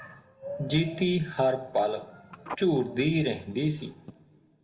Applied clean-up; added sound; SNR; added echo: none; Telephone; 18 dB; reverberation time 0.9 s.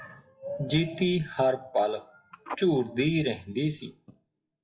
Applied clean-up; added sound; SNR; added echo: classical method WPE with log-MMSE.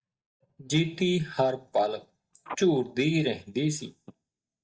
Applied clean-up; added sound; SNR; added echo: neural mask model DeepFilterNet 3.